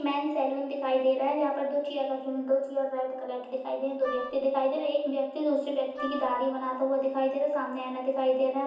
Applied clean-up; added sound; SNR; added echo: none; Wind instrument, woodwind instrument; 11 dB; reverberation time 0.9 s.